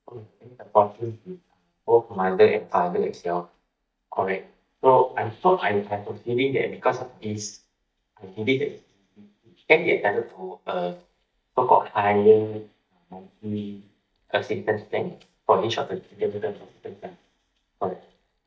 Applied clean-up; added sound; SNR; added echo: neural mask model DeepFilterNet 3.